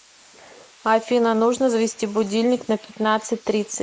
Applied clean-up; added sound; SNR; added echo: neural mask model Resemble Enhance denoiser.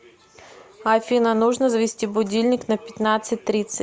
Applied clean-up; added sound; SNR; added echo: none; none; none; none.